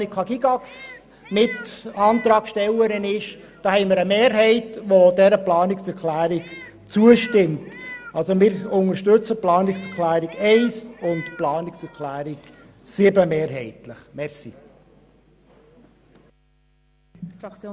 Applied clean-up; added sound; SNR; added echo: none; Meow; 20 dB; none.